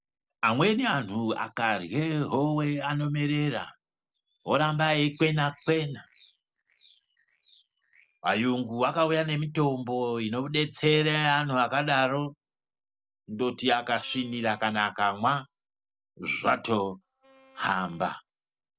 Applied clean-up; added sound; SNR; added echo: neural separator model SepFormer DNS4.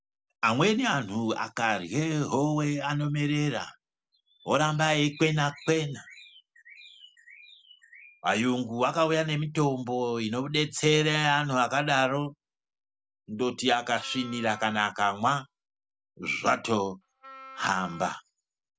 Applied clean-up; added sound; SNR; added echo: none; Wind instrument, woodwind instrument; 18 dB; none.